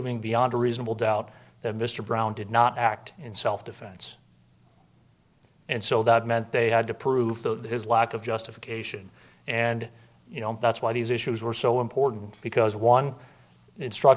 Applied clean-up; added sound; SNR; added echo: none; none; none; none.